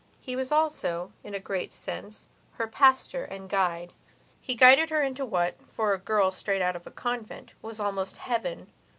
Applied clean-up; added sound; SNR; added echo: none; none; none; none.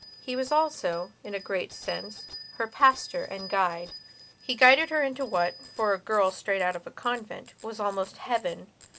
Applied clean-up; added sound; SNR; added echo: none; Bicycle bell; 19 dB; none.